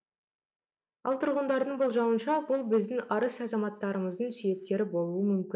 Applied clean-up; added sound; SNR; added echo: neural mask model Resemble Enhance denoiser.